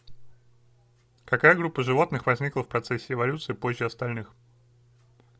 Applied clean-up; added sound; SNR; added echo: none; none; none; none.